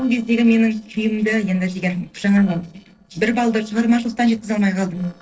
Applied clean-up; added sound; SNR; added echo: neural separator model SepFormer DNS4.